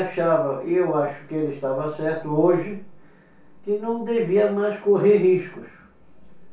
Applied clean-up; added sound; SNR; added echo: none; none; none; reverberation time 0.3 s.